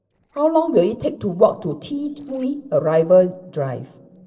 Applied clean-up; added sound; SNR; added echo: neural separator model SepFormer DNS4.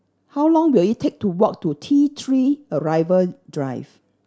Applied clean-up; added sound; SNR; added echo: none; none; none; none.